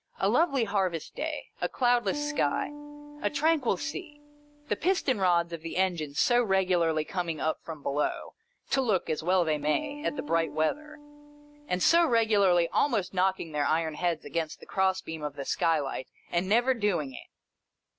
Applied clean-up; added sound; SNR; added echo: none; Piano; 13 dB; none.